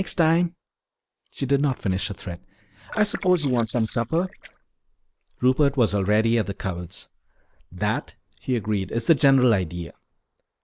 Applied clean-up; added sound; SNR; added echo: neural mask model Resemble Enhance denoiser.